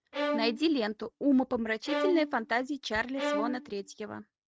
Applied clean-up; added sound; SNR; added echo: neural mask model RNNoise.